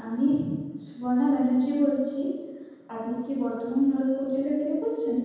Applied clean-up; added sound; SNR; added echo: none; none; none; reverberation time 1.2 s.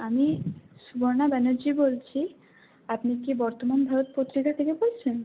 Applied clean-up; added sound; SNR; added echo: none; none; none; none.